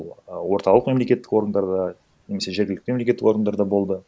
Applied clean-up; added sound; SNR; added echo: none; none; none; none.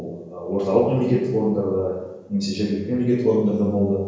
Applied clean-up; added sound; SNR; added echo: none; none; none; reverberation time 1.0 s.